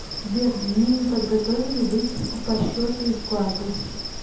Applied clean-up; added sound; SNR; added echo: none; Insect; 7 dB; reverberation time 0.8 s.